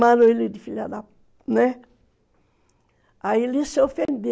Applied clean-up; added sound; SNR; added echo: none; none; none; none.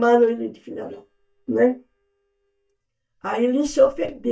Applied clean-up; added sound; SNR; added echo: neural mask model DeepFilterNet 3.